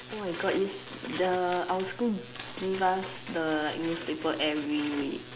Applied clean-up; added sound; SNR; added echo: none; Tools; 14 dB; none.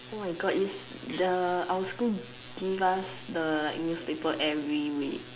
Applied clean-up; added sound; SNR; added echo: none; none; none; none.